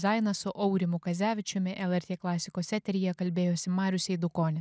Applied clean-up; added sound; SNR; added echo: none; none; none; none.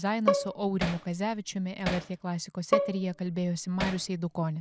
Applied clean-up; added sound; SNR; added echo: none; Hammer + Bowed string instrument; 1 dB; none.